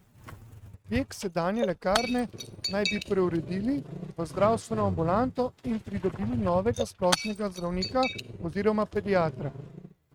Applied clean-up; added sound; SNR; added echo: neural mask model RNNoise.